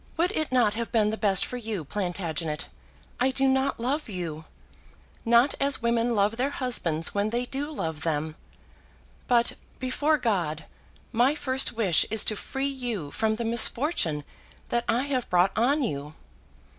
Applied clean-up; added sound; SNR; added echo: none; none; none; none.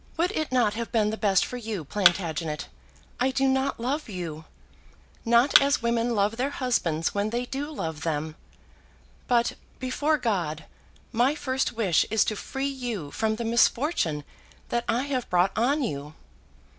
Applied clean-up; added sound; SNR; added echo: none; Thump, thud; 2 dB; none.